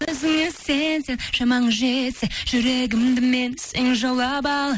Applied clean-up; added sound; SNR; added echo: none; none; none; none.